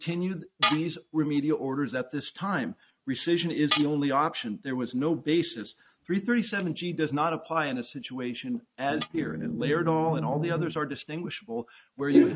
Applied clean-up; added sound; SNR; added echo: neural mask model RNNoise.